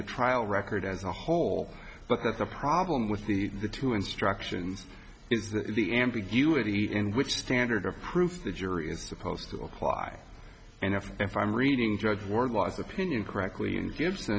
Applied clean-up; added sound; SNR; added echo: none; none; none; none.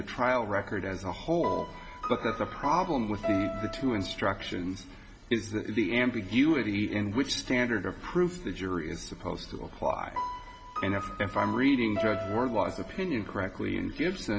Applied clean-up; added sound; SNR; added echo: none; Piano; 8 dB; reverberation time 2.2 s.